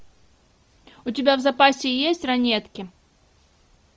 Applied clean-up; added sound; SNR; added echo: none; none; none; none.